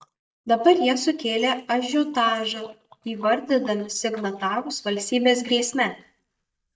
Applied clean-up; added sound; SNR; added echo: neural mask model DeepFilterNet 3.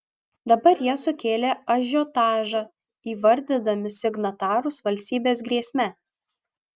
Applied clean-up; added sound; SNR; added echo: none; none; none; none.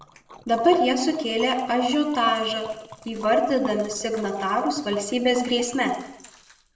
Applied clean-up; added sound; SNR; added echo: none; Liquid; 20 dB; reverberation time 0.7 s.